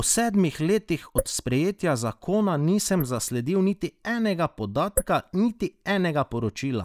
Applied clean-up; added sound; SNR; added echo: neural mask model Resemble Enhance denoiser.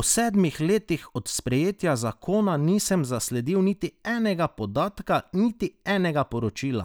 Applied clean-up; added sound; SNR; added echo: none; none; none; none.